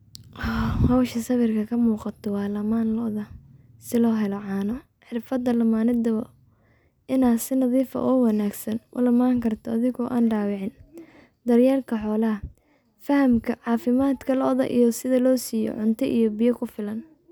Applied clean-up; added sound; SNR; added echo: none; none; none; none.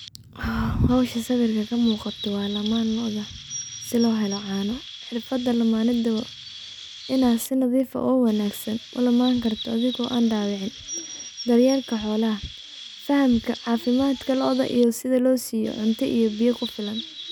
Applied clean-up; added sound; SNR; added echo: none; Chirp, tweet; 15 dB; none.